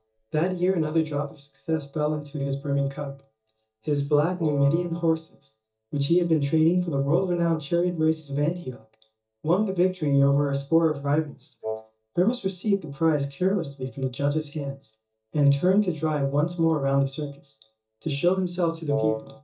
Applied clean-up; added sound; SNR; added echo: neural mask model DeepFilterNet 3.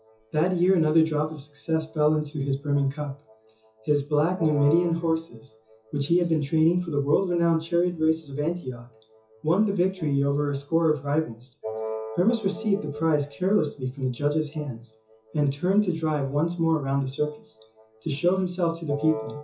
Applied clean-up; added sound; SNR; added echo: classical method WPE with log-MMSE.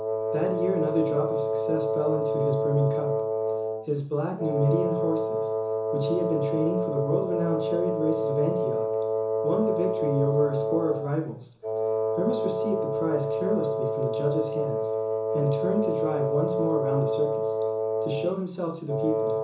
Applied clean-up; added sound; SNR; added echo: none; Wind instrument, woodwind instrument; -2 dB; reverberation time 0.7 s.